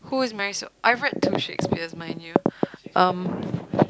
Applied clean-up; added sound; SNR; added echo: none; none; none; none.